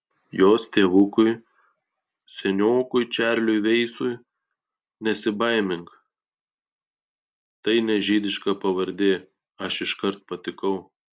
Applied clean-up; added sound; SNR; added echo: none; none; none; none.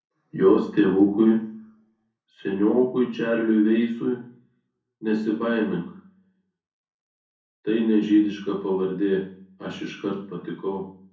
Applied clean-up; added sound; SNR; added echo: none; none; none; reverberation time 0.6 s.